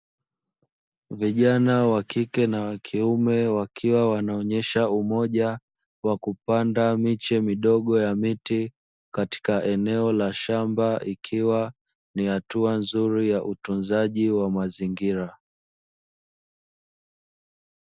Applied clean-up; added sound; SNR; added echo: none; none; none; none.